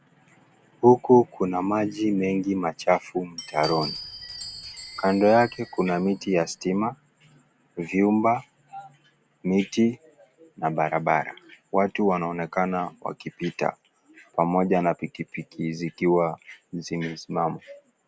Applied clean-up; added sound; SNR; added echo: none; Glass; 14 dB; none.